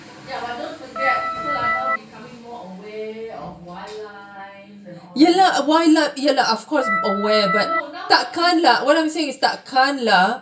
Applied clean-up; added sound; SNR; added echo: none; Organ; 2 dB; reverberation time 0.2 s.